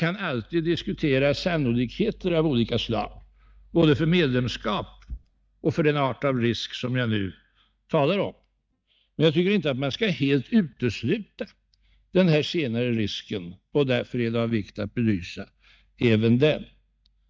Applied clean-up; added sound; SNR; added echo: neural mask model DeepFilterNet 3.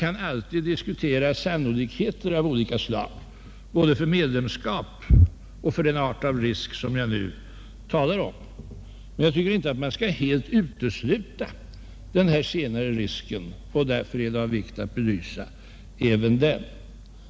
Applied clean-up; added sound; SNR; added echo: none; none; none; none.